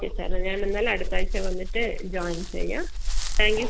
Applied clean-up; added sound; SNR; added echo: none; Dog; -4 dB; none.